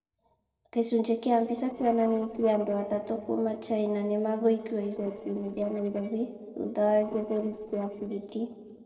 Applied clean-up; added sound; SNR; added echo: neural separator model SepFormer DNS4.